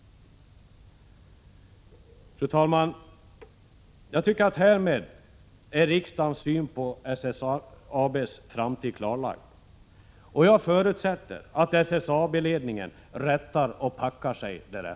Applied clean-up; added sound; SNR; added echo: none; none; none; none.